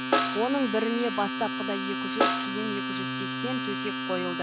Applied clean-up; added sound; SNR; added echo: none; Domestic sounds, home sounds + Snare drum; -2 dB; none.